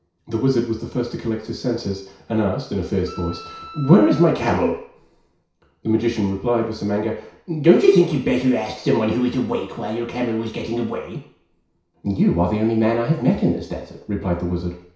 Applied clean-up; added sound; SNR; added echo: none; Wind instrument, woodwind instrument; 17 dB; reverberation time 0.6 s.